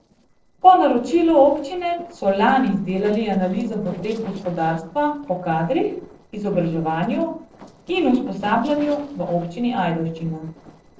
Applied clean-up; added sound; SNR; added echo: neural separator model SepFormer DNS4.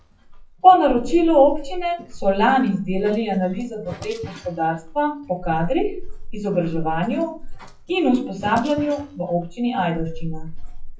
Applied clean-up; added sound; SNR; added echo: classical method WPE with log-MMSE.